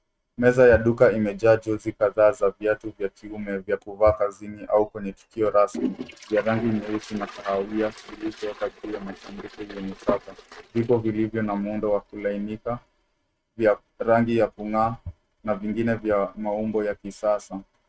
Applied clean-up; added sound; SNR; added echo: neural mask model RNNoise.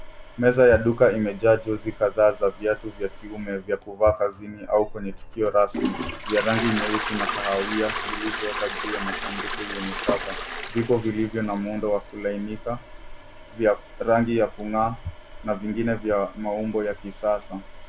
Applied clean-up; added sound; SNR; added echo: none; Toilet flush; 8 dB; none.